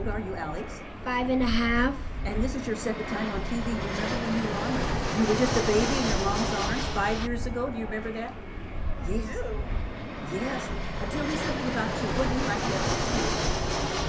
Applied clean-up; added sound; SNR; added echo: none; Fixed-wing aircraft, airplane; -1 dB; reverberation time 0.3 s.